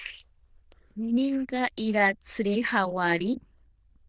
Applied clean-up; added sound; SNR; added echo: neural diffusion model UNIVERSE++.